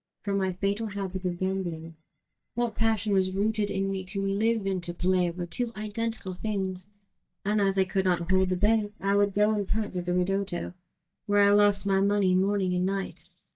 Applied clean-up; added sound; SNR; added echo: neural mask model DeepFilterNet 3.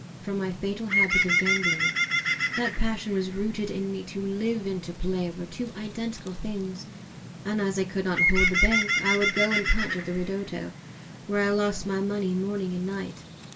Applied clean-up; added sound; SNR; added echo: none; Bird; 1 dB; reverberation time 0.2 s.